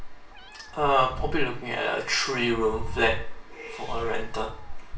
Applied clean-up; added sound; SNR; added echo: none; Meow; 4 dB; reverberation time 0.3 s.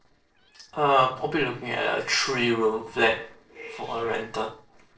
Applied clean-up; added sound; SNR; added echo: neural separator model SepFormer DNS4.